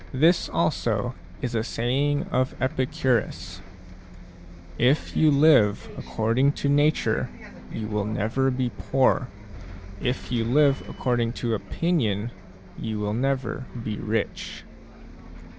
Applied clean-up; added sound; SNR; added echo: none; Bus; 15 dB; none.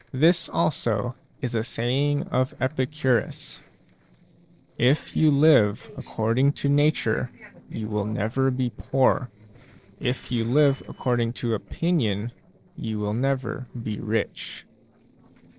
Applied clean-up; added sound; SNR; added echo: neural separator model SepFormer DNS4.